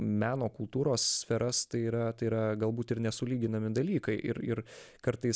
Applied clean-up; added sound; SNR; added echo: none; none; none; none.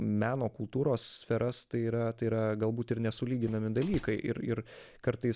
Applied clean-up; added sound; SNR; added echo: none; Slam; 19 dB; none.